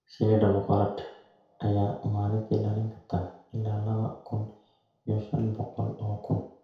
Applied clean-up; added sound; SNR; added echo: none; none; none; reverberation time 0.5 s.